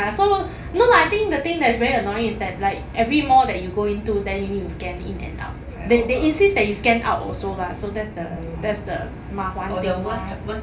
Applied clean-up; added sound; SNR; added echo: none; Aircraft; 12 dB; reverberation time 0.3 s.